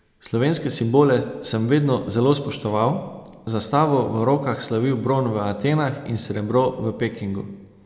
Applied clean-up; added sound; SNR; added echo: none; none; none; none.